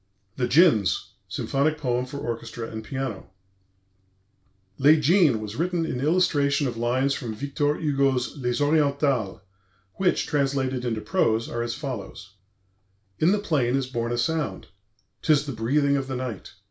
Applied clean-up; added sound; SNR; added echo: none; none; none; none.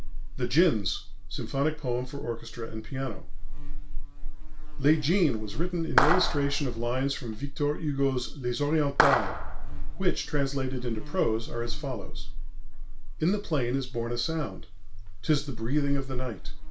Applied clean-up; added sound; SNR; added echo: none; Buzz + Clapping; -3 dB; none.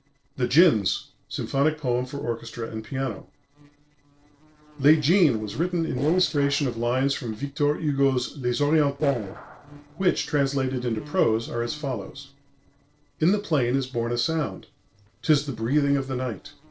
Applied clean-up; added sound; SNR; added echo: neural separator model SepFormer DNS4.